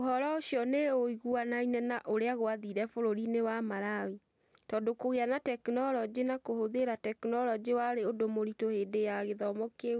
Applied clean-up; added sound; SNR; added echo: none; none; none; none.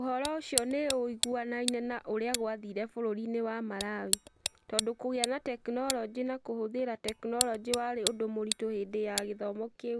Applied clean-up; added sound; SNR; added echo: none; Tick; 3 dB; none.